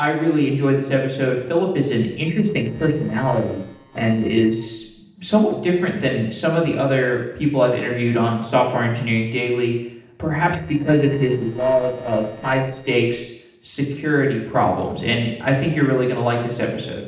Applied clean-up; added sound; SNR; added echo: neural separator model SepFormer DNS4.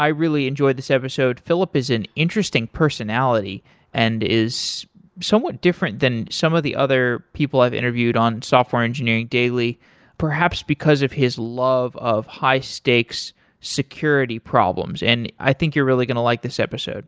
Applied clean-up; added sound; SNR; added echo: none; none; none; none.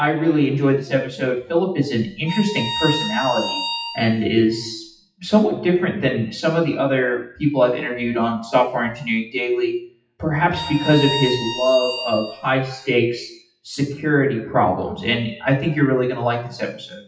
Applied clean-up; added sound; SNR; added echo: classical method WPE with log-MMSE.